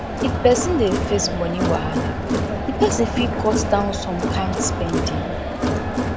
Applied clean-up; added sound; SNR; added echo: none; Crowd; -1 dB; none.